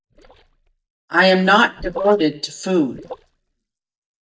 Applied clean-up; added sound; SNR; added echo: neural mask model DeepFilterNet 3.